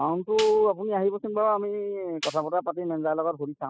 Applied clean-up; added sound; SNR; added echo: classical method spectral subtraction.